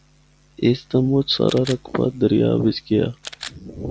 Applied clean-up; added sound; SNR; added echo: none; Camera; 19 dB; none.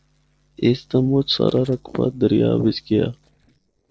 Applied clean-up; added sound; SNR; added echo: neural separator model SepFormer DNS4.